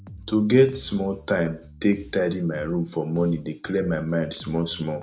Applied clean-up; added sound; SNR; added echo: none; Bass guitar; 20 dB; none.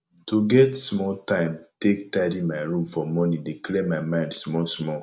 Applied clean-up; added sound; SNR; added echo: none; none; none; none.